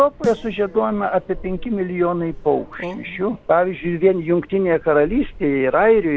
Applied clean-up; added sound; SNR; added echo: none; Snare drum + Subway, metro, underground; 17 dB; none.